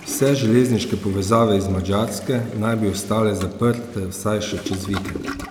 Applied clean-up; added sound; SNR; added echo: none; Toilet flush; 15 dB; none.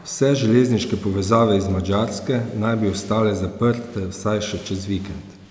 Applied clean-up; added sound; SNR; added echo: none; none; none; none.